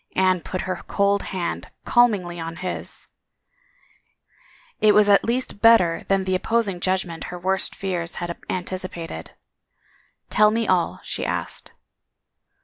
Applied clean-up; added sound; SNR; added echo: none; none; none; none.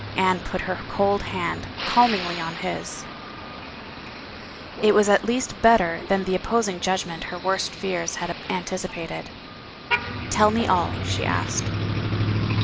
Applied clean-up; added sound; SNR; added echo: none; Motor vehicle (road); 5 dB; none.